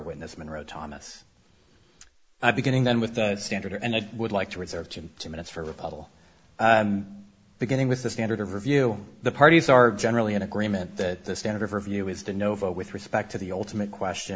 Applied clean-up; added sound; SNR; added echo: none; none; none; none.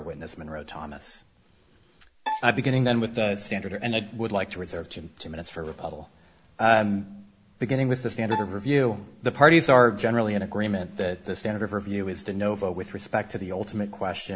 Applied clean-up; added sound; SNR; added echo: none; Keys jangling + Bowed string instrument; 12 dB; none.